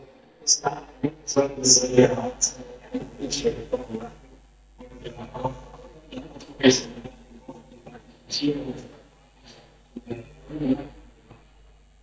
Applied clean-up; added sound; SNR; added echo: neural mask model DeepFilterNet 3.